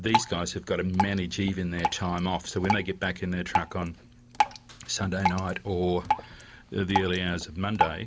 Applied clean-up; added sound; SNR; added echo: none; Drip; 3 dB; none.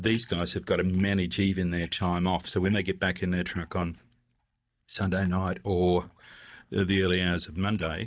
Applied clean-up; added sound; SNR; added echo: neural mask model DeepFilterNet 3.